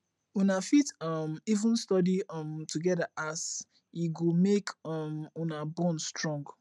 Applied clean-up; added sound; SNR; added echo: none; none; none; none.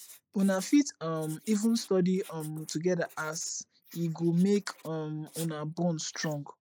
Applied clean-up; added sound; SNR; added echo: neural mask model Resemble Enhance denoiser.